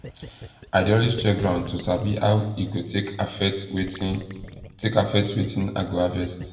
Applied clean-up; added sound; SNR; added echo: none; Gurgling; 16 dB; reverberation time 0.8 s.